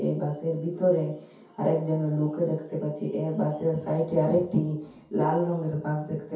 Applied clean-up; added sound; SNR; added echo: none; none; none; reverberation time 0.6 s.